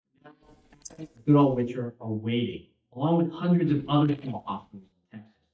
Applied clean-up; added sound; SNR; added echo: neural mask model DeepFilterNet 3.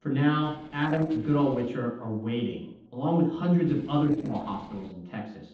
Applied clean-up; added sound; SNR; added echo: neural separator model SepFormer DNS4.